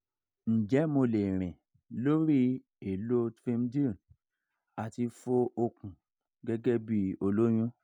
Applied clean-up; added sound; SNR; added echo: none; none; none; none.